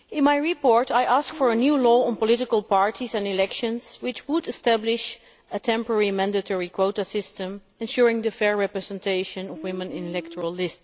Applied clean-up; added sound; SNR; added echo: none; Guitar; 16 dB; none.